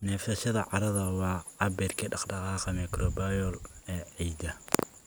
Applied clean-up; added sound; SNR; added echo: none; none; none; none.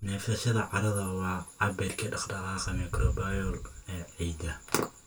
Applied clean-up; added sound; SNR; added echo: none; none; none; reverberation time 0.2 s.